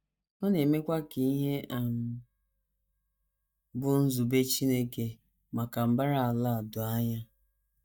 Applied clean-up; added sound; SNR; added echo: neural mask model DeepFilterNet 3.